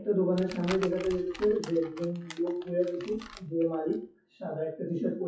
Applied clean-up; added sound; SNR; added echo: classical method WPE with log-MMSE.